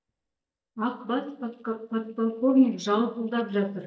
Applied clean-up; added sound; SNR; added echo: neural mask model DeepFilterNet 3.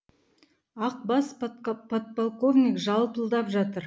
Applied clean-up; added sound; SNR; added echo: none; none; none; none.